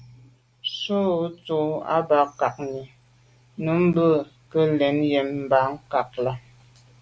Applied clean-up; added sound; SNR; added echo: none; none; none; none.